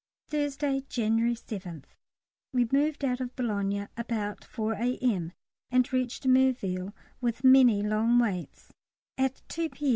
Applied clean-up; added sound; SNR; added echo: none; none; none; none.